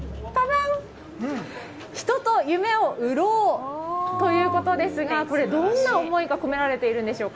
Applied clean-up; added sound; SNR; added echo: none; none; none; none.